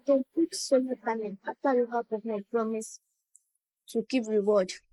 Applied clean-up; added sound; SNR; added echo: neural mask model Resemble Enhance denoiser.